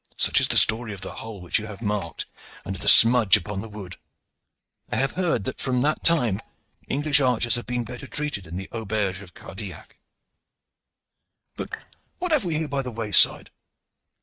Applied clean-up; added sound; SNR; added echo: neural mask model RNNoise.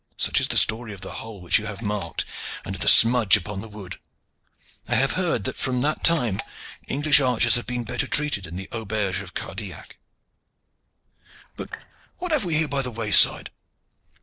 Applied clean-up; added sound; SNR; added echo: neural separator model SepFormer DNS4.